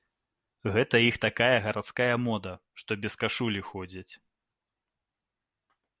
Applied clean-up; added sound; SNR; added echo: none; none; none; none.